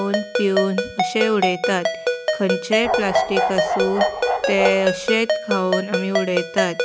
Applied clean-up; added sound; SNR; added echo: none; Bark + Ringtone; 0 dB; none.